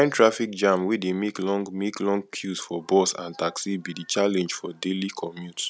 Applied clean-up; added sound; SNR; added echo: none; none; none; none.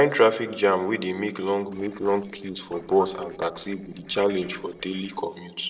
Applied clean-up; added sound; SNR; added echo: neural separator model SepFormer DNS4.